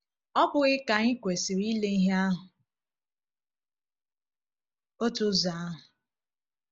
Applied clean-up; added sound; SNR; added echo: none; none; none; none.